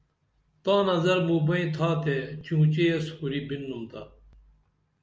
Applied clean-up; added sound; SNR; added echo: none; none; none; none.